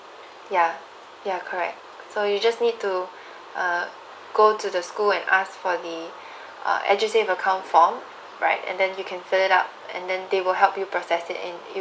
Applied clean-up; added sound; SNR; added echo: none; none; none; none.